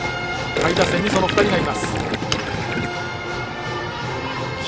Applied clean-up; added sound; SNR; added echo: none; Gurgling; 1 dB; reverberation time 0.7 s.